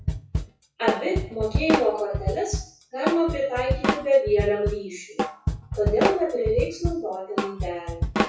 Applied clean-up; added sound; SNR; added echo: classical method WPE with log-MMSE.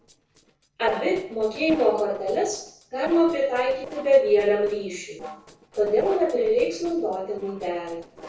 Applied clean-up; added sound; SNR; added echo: neural separator model SepFormer DNS4.